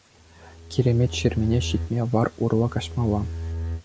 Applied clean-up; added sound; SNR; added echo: none; Bowed string instrument; 8 dB; none.